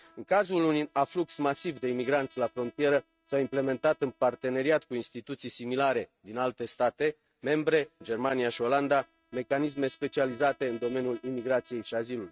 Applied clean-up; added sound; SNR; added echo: neural mask model RNNoise.